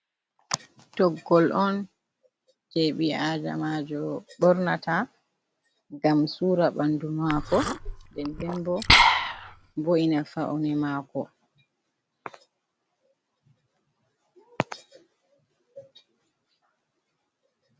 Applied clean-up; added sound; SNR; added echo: none; Liquid; -4 dB; none.